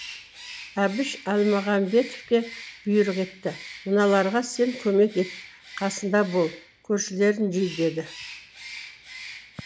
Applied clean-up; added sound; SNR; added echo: none; Bird; 17 dB; none.